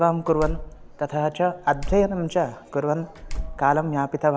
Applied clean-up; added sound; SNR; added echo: none; Slam; 10 dB; none.